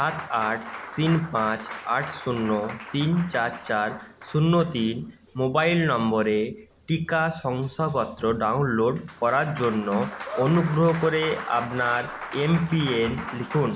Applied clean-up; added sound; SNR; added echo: none; Applause; 14 dB; none.